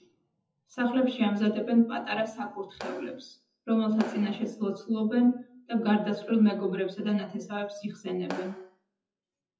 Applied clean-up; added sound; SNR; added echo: classical method WPE with log-MMSE.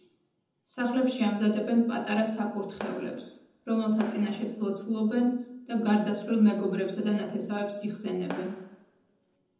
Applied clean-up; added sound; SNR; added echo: none; Clapping; 16 dB; reverberation time 0.8 s.